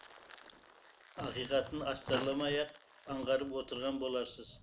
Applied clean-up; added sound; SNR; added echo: neural mask model Resemble Enhance denoiser.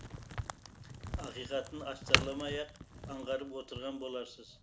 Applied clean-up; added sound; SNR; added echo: none; Crack; -2 dB; none.